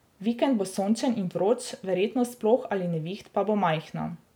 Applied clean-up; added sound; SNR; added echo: none; none; none; none.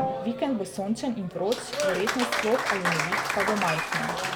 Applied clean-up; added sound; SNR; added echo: none; Applause; 0 dB; none.